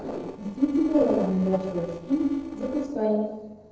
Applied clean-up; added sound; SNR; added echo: neural separator model SepFormer DNS4.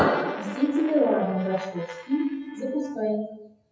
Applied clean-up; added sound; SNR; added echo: classical method WPE with log-MMSE.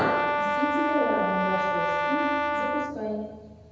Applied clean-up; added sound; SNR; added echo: none; Brass instrument; -3 dB; reverberation time 1.0 s.